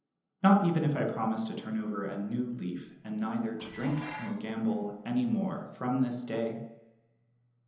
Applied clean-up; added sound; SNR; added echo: none; Dishes, pots, and pans; 17 dB; reverberation time 0.9 s.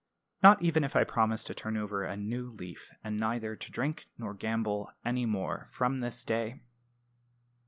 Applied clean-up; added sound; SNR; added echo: none; none; none; none.